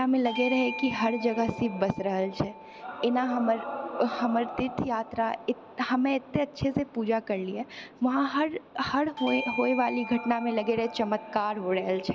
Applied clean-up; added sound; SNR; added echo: none; Bell / Doorbell; 14 dB; none.